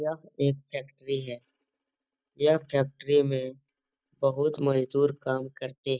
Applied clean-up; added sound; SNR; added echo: neural mask model DeepFilterNet 3.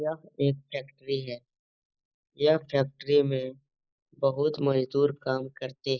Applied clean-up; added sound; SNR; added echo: neural mask model Resemble Enhance denoiser.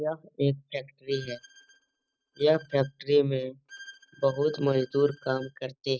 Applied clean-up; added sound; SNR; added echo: neural mask model RNNoise.